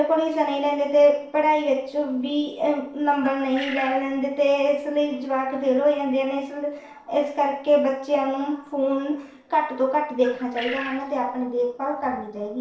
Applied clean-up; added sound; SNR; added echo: neural separator model SepFormer DNS4.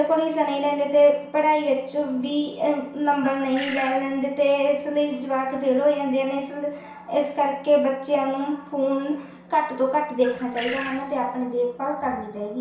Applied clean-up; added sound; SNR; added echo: none; Bird; 12 dB; reverberation time 0.6 s.